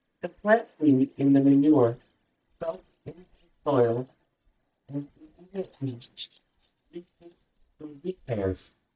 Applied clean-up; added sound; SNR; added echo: neural mask model DeepFilterNet 3.